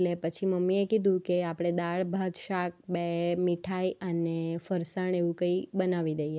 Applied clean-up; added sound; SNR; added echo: none; none; none; none.